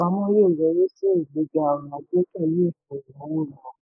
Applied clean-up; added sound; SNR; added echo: neural mask model Resemble Enhance denoiser.